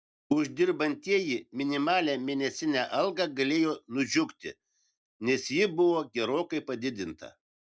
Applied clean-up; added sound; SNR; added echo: none; none; none; none.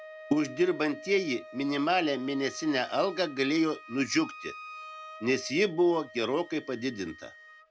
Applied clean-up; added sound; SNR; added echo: none; Wind instrument, woodwind instrument; 17 dB; none.